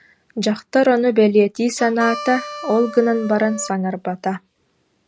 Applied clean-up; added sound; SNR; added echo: none; Harmonica; 12 dB; none.